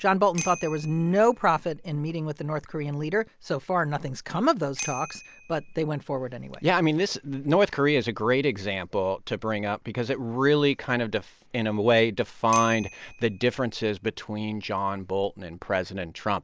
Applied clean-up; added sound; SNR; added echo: none; Bicycle bell; 18 dB; none.